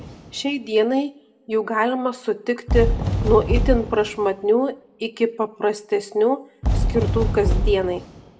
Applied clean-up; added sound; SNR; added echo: none; Fireworks; 3 dB; reverberation time 0.4 s.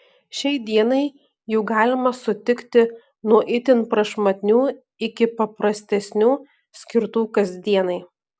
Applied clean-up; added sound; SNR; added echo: none; none; none; none.